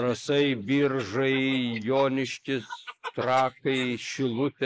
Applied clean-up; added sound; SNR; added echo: neural mask model Resemble Enhance denoiser.